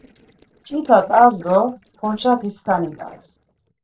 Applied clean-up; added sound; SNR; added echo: neural separator model SepFormer DNS4.